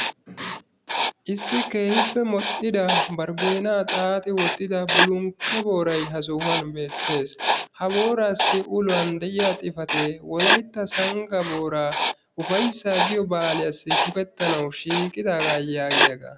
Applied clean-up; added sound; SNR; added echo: none; Writing; -1 dB; none.